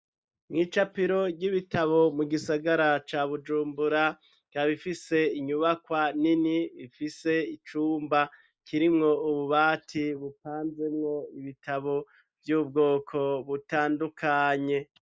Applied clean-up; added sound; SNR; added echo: neural mask model Resemble Enhance denoiser.